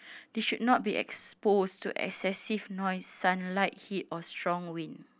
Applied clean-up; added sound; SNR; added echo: none; none; none; none.